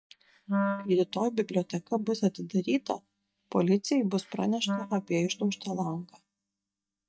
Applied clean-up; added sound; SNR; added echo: neural mask model DeepFilterNet 3.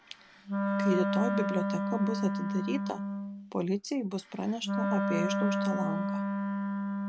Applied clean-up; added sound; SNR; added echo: none; Wind instrument, woodwind instrument; -3 dB; none.